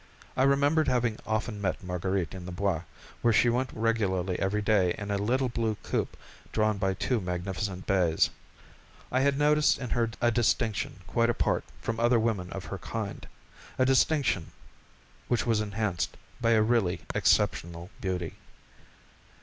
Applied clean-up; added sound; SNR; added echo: none; none; none; none.